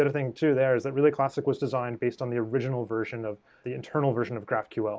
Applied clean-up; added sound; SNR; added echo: none; none; none; none.